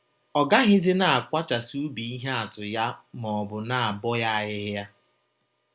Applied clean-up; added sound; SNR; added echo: none; none; none; none.